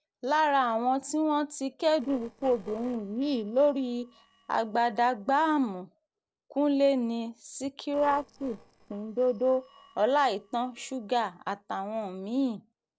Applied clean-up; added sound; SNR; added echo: neural separator model SepFormer DNS4.